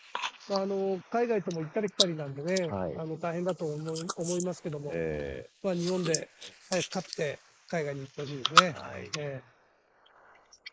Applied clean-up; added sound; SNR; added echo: neural mask model Resemble Enhance denoiser.